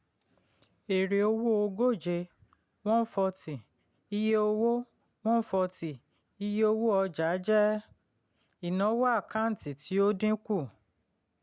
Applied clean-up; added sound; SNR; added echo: none; none; none; none.